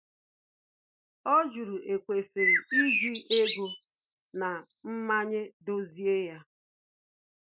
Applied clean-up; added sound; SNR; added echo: neural mask model Resemble Enhance denoiser.